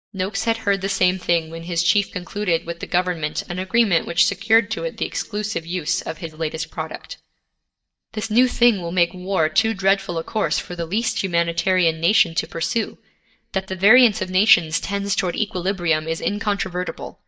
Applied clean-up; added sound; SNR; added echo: neural mask model DeepFilterNet 3.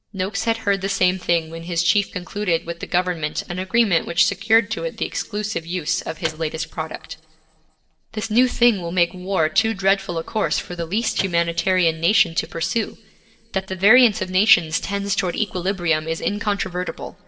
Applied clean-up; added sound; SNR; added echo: neural separator model SepFormer DNS4.